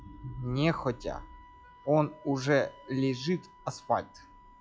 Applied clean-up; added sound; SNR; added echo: classical method log-MMSE.